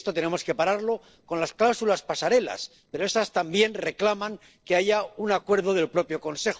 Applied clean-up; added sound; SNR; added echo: neural separator model SepFormer DNS4.